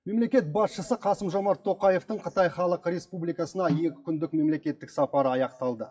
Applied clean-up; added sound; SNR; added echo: classical method WPE with log-MMSE.